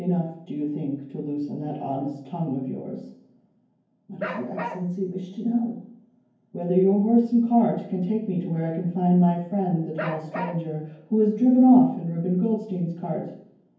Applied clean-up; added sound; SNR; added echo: none; Bark; 11 dB; reverberation time 0.9 s.